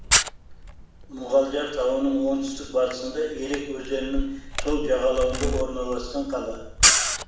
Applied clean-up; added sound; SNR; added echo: none; Camera; 1 dB; reverberation time 0.6 s.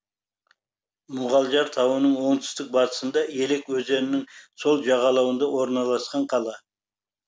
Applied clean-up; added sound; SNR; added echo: none; none; none; none.